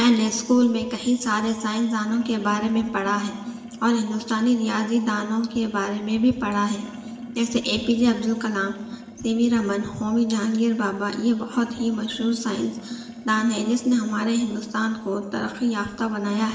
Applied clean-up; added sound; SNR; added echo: none; Sink (filling or washing); 15 dB; reverberation time 1.1 s.